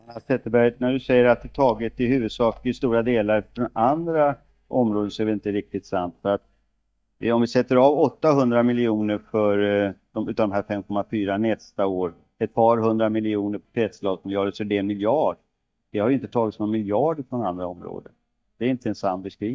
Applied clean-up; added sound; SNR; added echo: neural mask model DeepFilterNet 3.